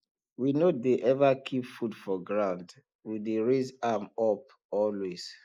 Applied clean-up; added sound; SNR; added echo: neural mask model Resemble Enhance denoiser.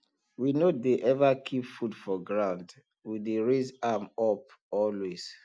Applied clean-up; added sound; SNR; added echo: none; none; none; none.